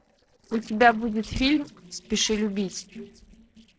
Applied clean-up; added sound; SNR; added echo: neural separator model SepFormer DNS4.